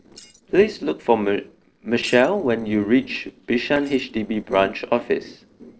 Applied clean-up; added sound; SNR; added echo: neural separator model SepFormer DNS4.